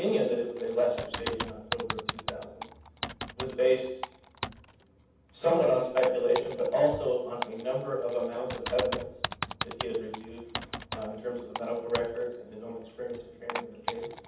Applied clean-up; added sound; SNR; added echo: none; Typing; 9 dB; reverberation time 0.8 s.